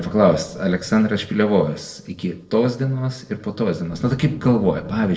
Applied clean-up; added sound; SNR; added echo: neural separator model SepFormer DNS4.